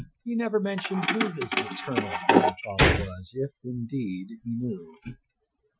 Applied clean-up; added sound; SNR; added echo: classical method Wiener filter.